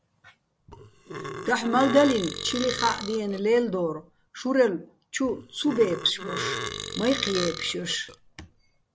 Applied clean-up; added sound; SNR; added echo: none; Burping, eructation; 9 dB; none.